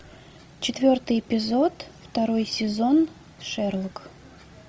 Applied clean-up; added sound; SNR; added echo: none; none; none; none.